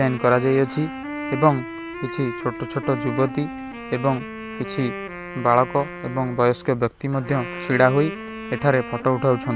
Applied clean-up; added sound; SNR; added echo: none; Wind instrument, woodwind instrument; 10 dB; none.